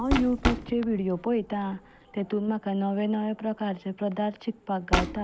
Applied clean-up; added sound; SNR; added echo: none; Knock; 6 dB; none.